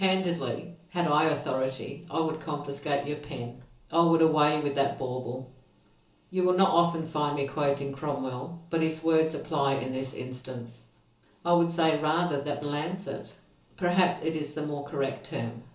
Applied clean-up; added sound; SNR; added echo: none; none; none; reverberation time 0.8 s.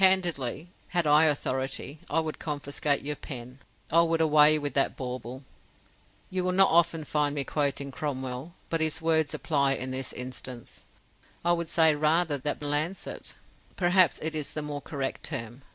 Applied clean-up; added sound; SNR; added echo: none; none; none; none.